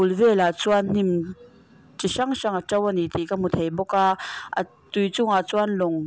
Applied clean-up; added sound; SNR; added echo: none; none; none; none.